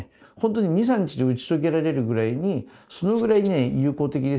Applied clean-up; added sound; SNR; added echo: neural mask model DeepFilterNet 3.